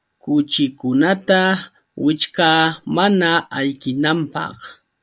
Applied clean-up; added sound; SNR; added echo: none; none; none; none.